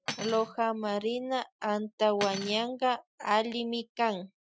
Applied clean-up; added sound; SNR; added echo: classical method Wiener filter.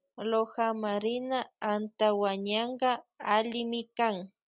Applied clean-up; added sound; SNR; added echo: none; none; none; none.